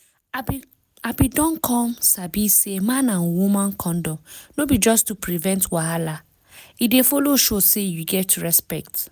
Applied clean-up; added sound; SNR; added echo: none; none; none; none.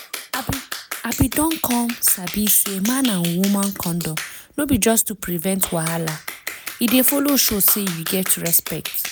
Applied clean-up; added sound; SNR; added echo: none; Clapping; 11 dB; none.